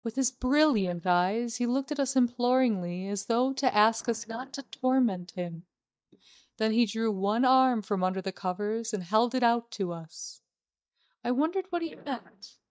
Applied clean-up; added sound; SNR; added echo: neural mask model DeepFilterNet 3.